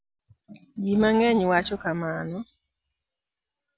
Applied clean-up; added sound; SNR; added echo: none; Crowd; 16 dB; none.